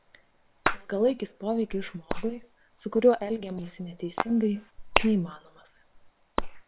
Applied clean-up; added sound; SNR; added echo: neural separator model SepFormer WHAM!.